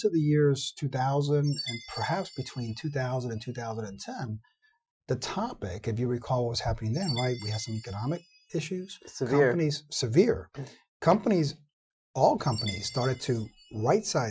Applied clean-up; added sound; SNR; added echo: classical method Wiener filter.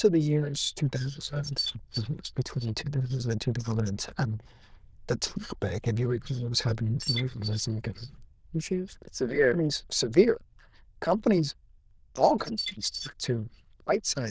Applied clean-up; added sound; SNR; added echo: neural diffusion model UNIVERSE++.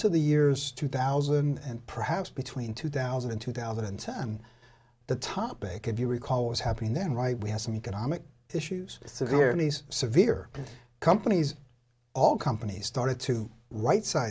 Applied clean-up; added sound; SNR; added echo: none; none; none; none.